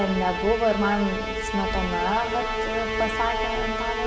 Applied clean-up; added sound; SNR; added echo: none; Musical instrument; 3 dB; none.